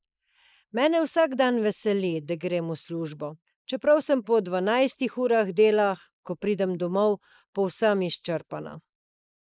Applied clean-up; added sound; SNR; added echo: neural mask model Resemble Enhance denoiser.